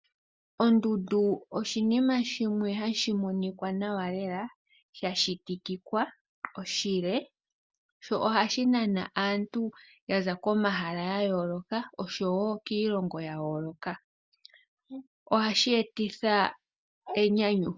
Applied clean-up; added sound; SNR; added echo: none; none; none; none.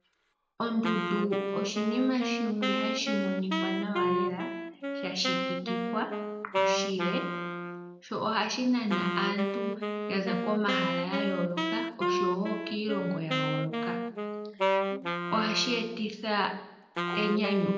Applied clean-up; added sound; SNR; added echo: none; Wind instrument, woodwind instrument; 1 dB; reverberation time 0.7 s.